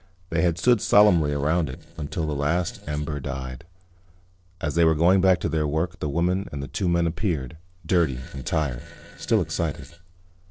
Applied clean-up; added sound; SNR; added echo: neural separator model SepFormer DNS4.